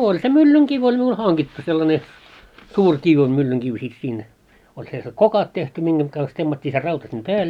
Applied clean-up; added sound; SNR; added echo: none; none; none; none.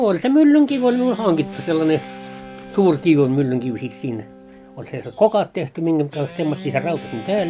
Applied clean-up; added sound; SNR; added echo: none; Guitar; 17 dB; none.